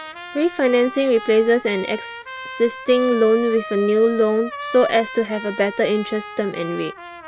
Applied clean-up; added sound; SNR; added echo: none; Trumpet; 13 dB; none.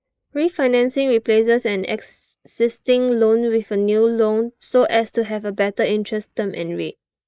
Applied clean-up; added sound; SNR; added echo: neural mask model Resemble Enhance denoiser.